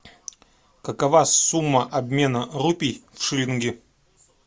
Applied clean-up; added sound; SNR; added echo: none; none; none; none.